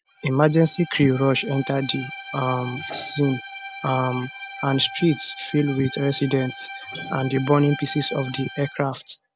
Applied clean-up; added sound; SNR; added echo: none; Bowed string instrument; 14 dB; none.